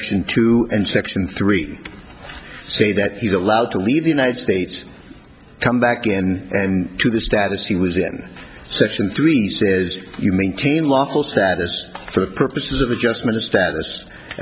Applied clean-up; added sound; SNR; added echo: none; none; none; none.